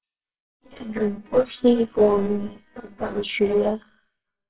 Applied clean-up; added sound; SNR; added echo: neural separator model SepFormer WHAMR!.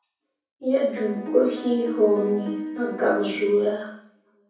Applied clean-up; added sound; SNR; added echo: none; Piano; 8 dB; reverberation time 0.6 s.